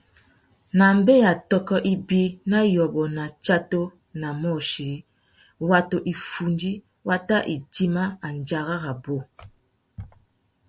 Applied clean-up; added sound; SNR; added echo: none; none; none; none.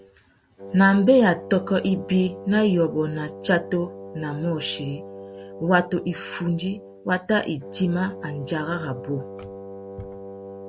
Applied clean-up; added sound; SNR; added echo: none; Wind instrument, woodwind instrument; 14 dB; none.